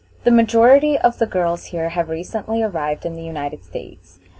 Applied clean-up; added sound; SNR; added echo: none; none; none; none.